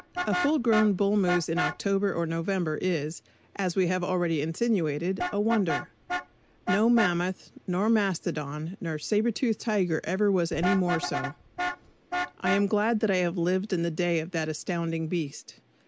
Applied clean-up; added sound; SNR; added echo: none; Vehicle horn, car horn, honking; 10 dB; none.